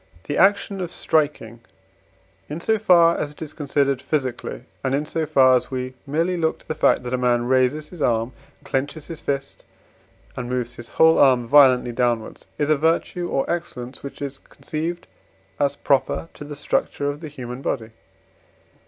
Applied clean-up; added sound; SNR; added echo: none; none; none; none.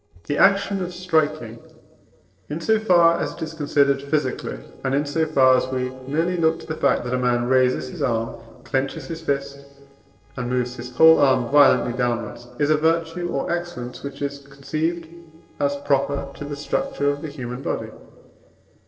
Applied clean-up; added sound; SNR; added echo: neural separator model SepFormer DNS4.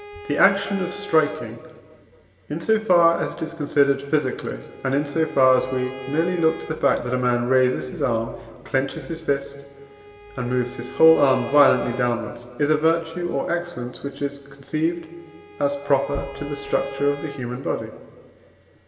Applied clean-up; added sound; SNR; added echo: none; Bowed string instrument; 18 dB; reverberation time 1.9 s.